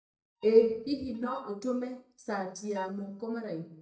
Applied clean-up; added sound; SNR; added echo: neural mask model DeepFilterNet 3.